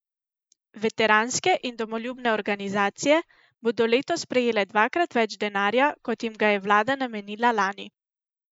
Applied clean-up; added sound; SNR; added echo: neural mask model Resemble Enhance denoiser.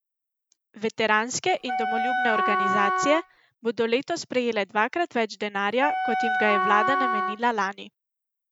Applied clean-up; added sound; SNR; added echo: none; Wind instrument, woodwind instrument; -2 dB; none.